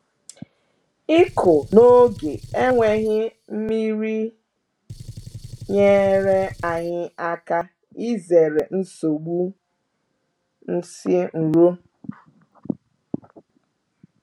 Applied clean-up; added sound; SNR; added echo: none; Gunshot, gunfire; 17 dB; none.